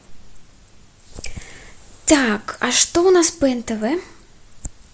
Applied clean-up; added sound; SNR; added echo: none; none; none; none.